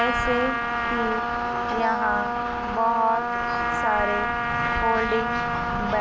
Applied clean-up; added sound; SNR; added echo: none; Trumpet; 0 dB; none.